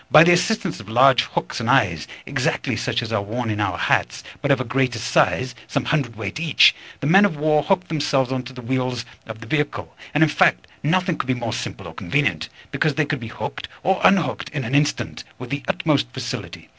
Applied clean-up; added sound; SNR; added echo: none; none; none; none.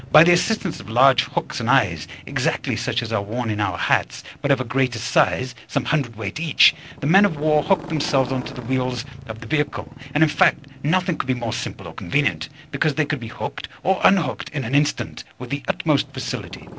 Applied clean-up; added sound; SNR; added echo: none; Motorcycle; 19 dB; none.